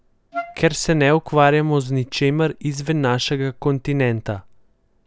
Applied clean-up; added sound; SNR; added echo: none; Wind instrument, woodwind instrument; 12 dB; none.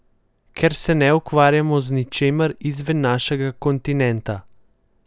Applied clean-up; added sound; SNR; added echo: none; none; none; none.